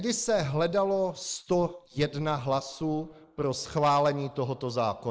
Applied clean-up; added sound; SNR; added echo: neural mask model Resemble Enhance denoiser.